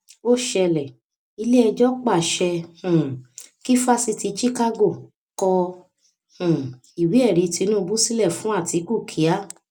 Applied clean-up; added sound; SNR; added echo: none; none; none; none.